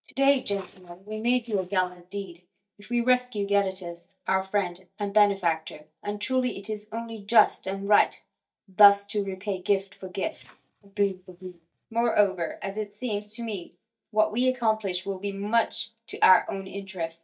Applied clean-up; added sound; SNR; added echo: neural mask model DeepFilterNet 3.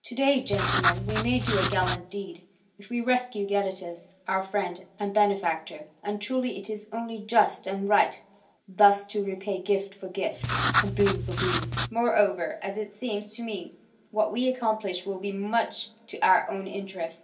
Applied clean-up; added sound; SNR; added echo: none; Writing; -2 dB; reverberation time 0.3 s.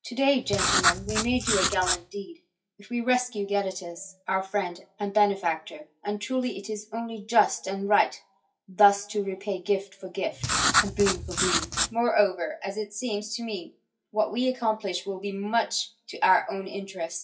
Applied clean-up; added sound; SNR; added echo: classical method WPE with log-MMSE.